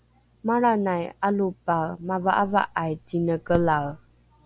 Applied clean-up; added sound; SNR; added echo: none; none; none; none.